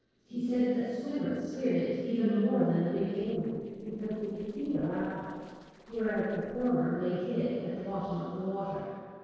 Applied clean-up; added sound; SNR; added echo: neural separator model SepFormer DNS4.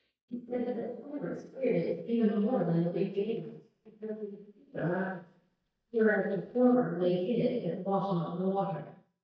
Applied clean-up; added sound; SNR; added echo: neural mask model DeepFilterNet 3.